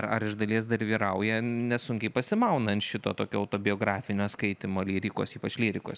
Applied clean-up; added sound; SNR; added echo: none; none; none; none.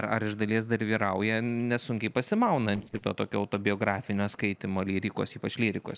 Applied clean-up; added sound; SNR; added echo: neural separator model SepFormer DNS4.